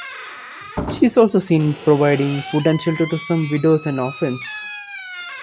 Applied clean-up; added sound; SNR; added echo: none; Squeak / Slam; 12 dB; none.